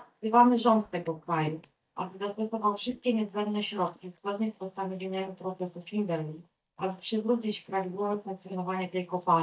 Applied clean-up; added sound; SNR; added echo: neural mask model DeepFilterNet 3.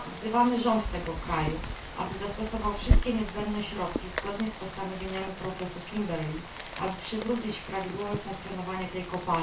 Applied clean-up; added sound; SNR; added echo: none; Rain; 2 dB; reverberation time 0.2 s.